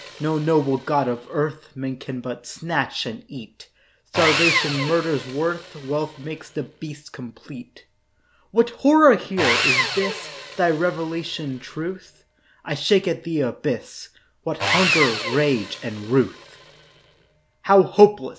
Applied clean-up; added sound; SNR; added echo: none; Sawing; 7 dB; none.